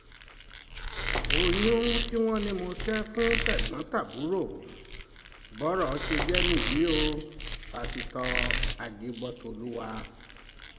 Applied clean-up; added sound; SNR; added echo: none; Squeak; 0 dB; none.